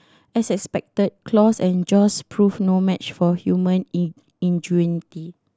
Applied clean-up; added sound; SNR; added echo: none; none; none; none.